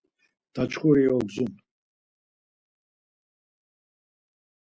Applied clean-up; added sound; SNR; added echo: none; none; none; none.